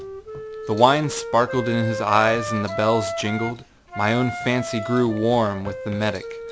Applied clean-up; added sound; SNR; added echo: none; Wind instrument, woodwind instrument; 9 dB; none.